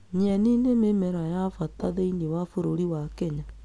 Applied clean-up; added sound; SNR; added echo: none; none; none; none.